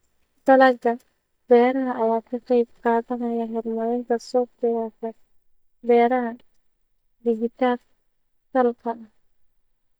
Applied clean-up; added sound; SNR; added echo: neural mask model DeepFilterNet 3.